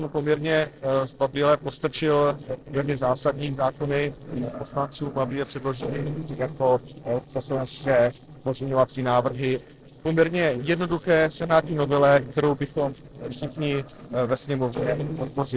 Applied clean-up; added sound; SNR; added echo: neural separator model SepFormer DNS4.